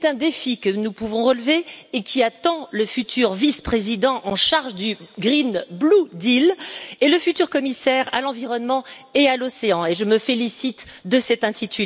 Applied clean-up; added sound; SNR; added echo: none; none; none; none.